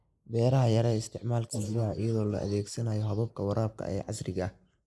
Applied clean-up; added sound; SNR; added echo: neural mask model Resemble Enhance denoiser.